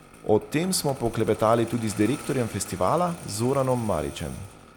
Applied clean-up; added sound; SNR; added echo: none; Engine starting; 17 dB; none.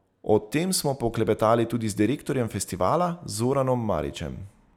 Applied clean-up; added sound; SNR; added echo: none; none; none; none.